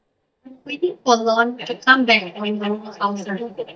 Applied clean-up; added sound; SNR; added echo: neural mask model DeepFilterNet 3.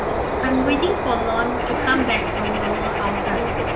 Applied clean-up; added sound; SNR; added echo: none; Bird; -2 dB; reverberation time 0.4 s.